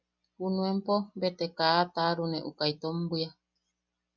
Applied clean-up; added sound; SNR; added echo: none; none; none; none.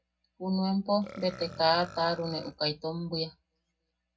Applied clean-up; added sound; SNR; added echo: none; Burping, eructation; 19 dB; reverberation time 0.3 s.